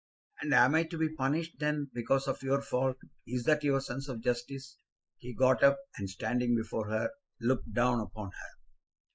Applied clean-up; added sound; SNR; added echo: neural mask model Resemble Enhance denoiser.